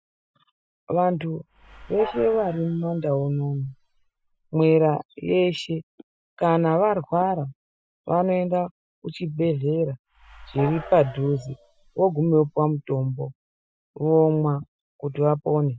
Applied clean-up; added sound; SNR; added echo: classical method Wiener filter.